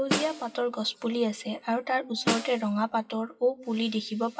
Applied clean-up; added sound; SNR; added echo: classical method WPE with log-MMSE.